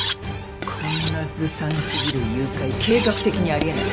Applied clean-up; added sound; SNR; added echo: none; Cutlery, silverware; 8 dB; none.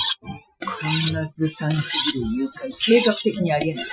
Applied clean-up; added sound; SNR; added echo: classical method Wiener filter.